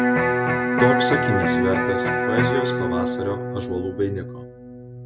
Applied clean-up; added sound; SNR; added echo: none; Electric guitar; -4 dB; none.